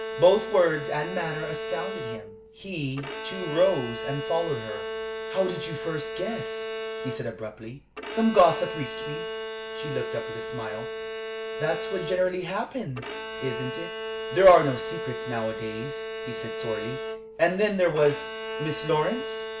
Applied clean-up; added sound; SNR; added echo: none; Bowed string instrument; 7 dB; none.